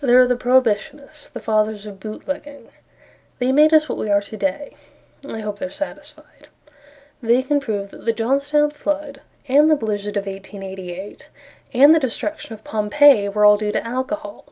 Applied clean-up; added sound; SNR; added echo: none; none; none; none.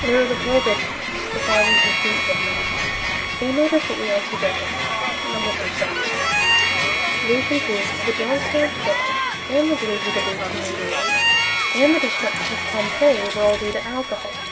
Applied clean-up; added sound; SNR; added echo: none; Crowd + Harmonica; -2 dB; none.